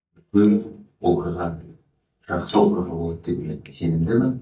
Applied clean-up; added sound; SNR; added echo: neural mask model DeepFilterNet 3.